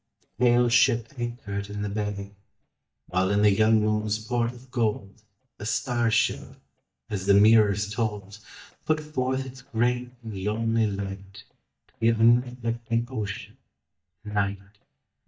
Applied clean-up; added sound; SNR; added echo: neural mask model DeepFilterNet 3.